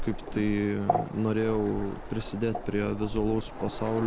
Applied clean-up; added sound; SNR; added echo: none; Waves, surf; 5 dB; none.